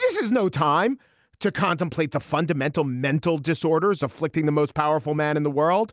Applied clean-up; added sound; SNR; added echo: none; none; none; none.